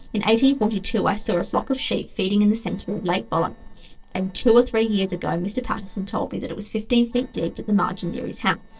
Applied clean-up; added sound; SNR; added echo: neural separator model SepFormer DNS4.